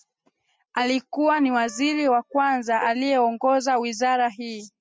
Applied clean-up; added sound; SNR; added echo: classical method spectral subtraction.